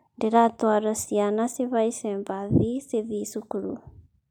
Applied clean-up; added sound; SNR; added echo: none; none; none; none.